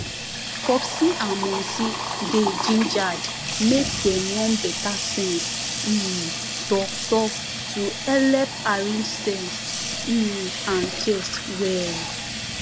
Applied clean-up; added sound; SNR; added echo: none; Sink (filling or washing) / Water tap, faucet; 2 dB; none.